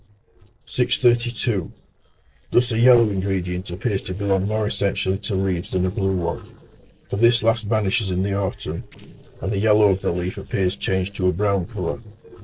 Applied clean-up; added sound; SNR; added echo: neural separator model SepFormer DNS4.